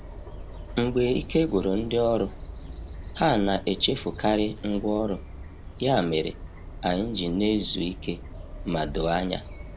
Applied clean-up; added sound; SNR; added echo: none; Bird vocalization, bird call, bird song; 11 dB; none.